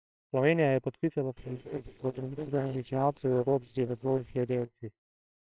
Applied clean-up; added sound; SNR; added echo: neural separator model SepFormer WHAMR!.